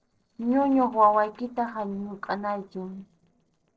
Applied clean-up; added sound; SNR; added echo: neural separator model SepFormer DNS4.